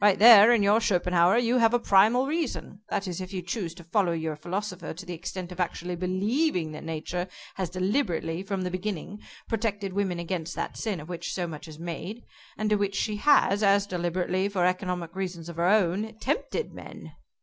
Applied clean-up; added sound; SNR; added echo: none; none; none; none.